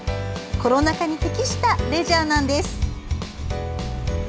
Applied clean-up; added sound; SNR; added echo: none; none; none; none.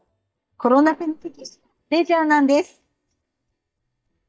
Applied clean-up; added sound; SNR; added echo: neural mask model DeepFilterNet 3.